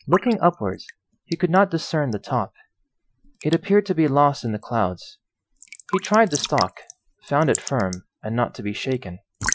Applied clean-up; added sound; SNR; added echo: classical method Wiener filter.